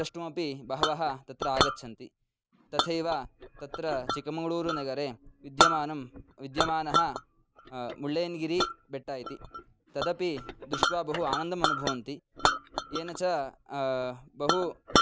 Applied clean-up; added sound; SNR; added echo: none; Chink, clink; -1 dB; none.